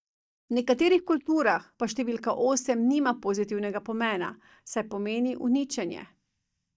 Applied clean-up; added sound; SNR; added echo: neural mask model DeepFilterNet 3.